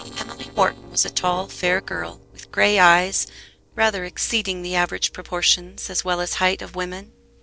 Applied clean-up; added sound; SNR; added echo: neural separator model SepFormer DNS4.